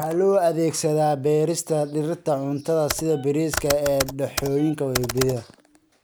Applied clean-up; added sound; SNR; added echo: none; Computer keyboard; 9 dB; none.